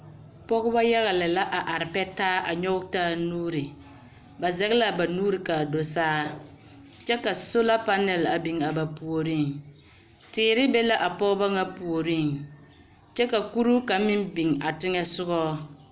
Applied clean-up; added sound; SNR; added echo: none; none; none; none.